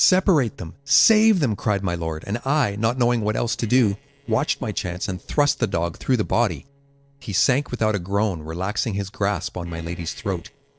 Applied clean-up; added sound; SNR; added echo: neural separator model SepFormer DNS4.